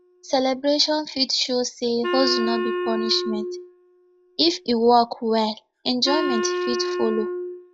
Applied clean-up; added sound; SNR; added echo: classical method log-MMSE.